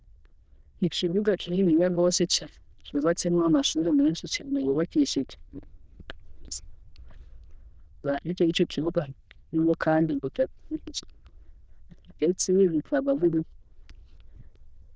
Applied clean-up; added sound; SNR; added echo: neural diffusion model UNIVERSE++.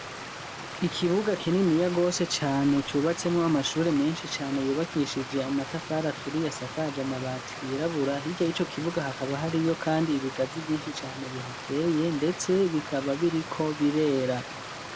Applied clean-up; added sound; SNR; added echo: none; Stream; 11 dB; none.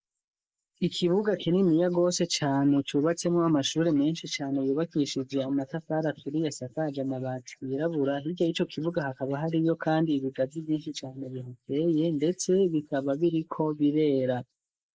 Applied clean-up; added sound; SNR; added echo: neural mask model Resemble Enhance denoiser.